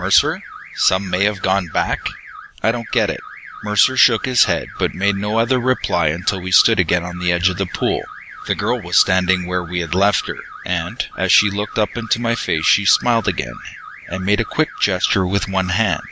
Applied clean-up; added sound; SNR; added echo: none; Alarm / Car; 16 dB; none.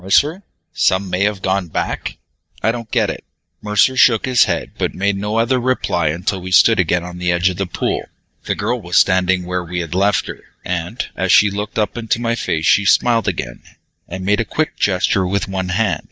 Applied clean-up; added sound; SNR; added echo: neural mask model DeepFilterNet 3.